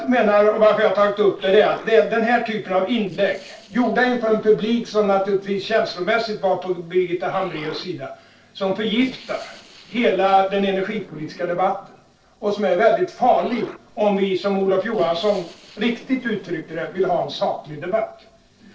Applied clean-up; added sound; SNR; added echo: neural separator model SepFormer DNS4.